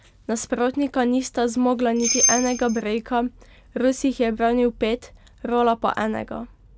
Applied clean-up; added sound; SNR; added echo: none; Bell; 0 dB; none.